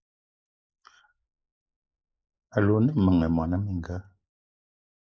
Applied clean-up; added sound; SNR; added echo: neural mask model Resemble Enhance denoiser.